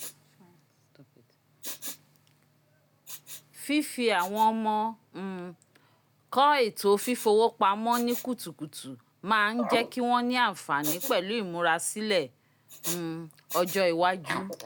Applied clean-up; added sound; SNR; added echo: none; Respiratory sounds; 13 dB; none.